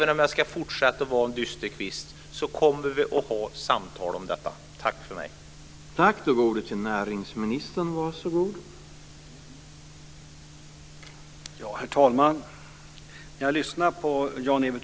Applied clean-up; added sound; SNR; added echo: none; none; none; none.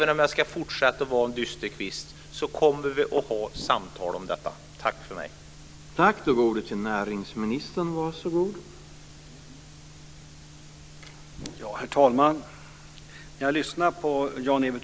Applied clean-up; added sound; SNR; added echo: none; Whoosh, swoosh, swish; 15 dB; none.